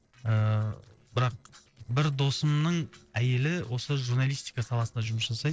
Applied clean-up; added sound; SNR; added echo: neural separator model SepFormer DNS4.